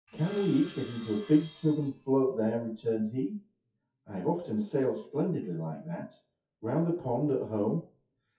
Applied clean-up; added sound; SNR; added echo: classical method WPE with log-MMSE.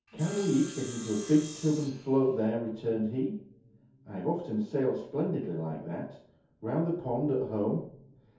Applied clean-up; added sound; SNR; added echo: none; Sawing; 15 dB; reverberation time 0.6 s.